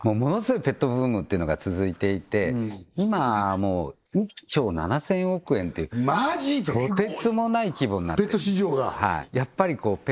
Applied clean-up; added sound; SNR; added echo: neural mask model Resemble Enhance denoiser.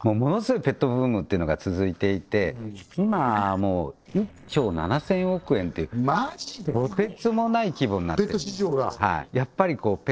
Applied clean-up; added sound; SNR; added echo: neural separator model SepFormer DNS4.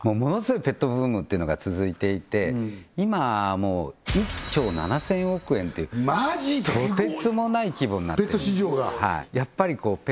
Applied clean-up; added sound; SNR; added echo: none; none; none; none.